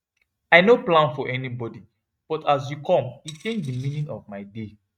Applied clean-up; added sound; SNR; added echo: neural mask model RNNoise.